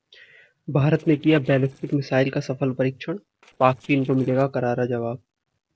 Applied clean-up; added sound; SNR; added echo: neural separator model SepFormer DNS4.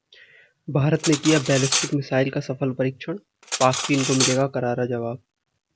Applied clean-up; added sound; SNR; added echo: none; Cutlery, silverware; 7 dB; none.